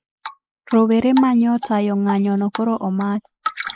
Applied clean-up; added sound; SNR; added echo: neural mask model Resemble Enhance denoiser.